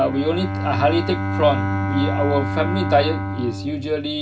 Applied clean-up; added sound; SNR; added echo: none; Bowed string instrument; 2 dB; reverberation time 0.4 s.